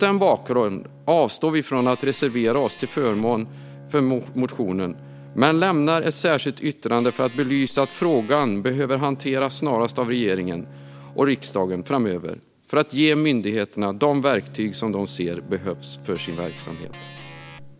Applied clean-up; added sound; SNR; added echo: none; Bowed string instrument + Organ; 19 dB; none.